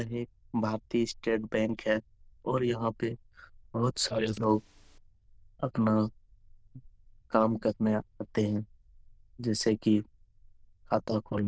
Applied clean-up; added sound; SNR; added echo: neural diffusion model UNIVERSE++.